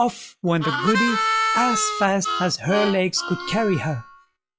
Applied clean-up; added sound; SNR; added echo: classical method log-MMSE.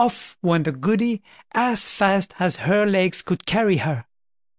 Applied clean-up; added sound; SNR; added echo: none; none; none; none.